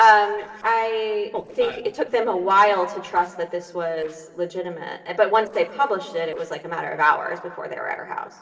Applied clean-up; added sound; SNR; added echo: neural separator model SepFormer DNS4.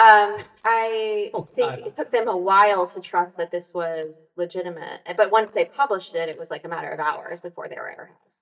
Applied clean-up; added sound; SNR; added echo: neural mask model DeepFilterNet 3.